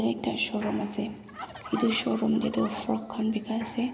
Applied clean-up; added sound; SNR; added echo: none; Fowl; 14 dB; none.